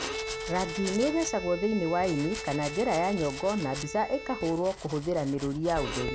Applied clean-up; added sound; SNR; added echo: none; Domestic sounds, home sounds + Bowed string instrument; 8 dB; none.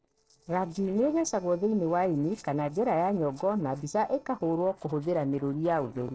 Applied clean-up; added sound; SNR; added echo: neural separator model SepFormer DNS4.